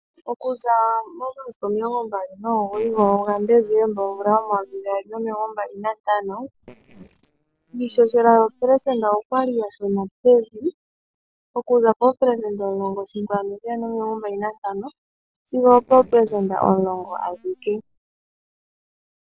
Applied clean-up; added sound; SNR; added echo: neural separator model SepFormer DNS4.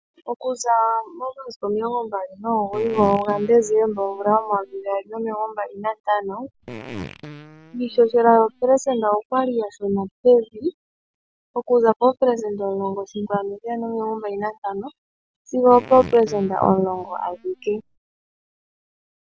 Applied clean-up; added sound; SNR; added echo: none; Fart; 17 dB; none.